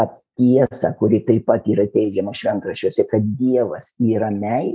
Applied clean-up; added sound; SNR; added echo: neural mask model DeepFilterNet 3.